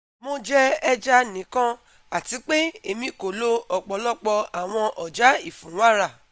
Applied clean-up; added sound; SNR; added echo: none; none; none; none.